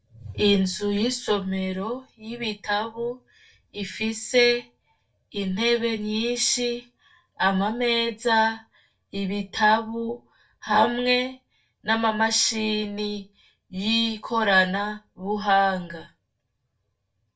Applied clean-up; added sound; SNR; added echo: none; none; none; reverberation time 0.2 s.